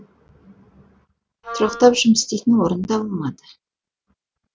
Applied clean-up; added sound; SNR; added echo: none; Wind instrument, woodwind instrument; 13 dB; none.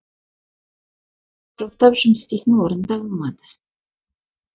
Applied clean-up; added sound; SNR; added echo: neural mask model DeepFilterNet 3.